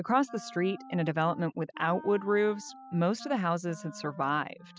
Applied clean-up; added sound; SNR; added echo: classical method spectral subtraction.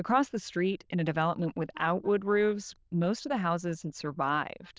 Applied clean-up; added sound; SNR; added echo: neural diffusion model UNIVERSE++.